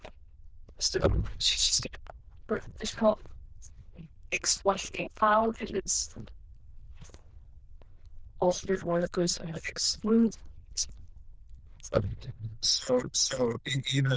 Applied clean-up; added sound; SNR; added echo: neural diffusion model UNIVERSE++.